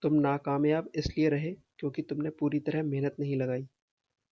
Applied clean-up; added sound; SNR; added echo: none; none; none; none.